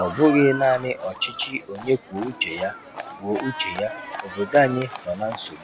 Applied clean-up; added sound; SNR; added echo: none; Livestock, farm animals, working animals; 11 dB; none.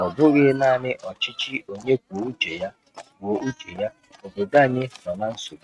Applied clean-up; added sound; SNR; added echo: neural mask model RNNoise.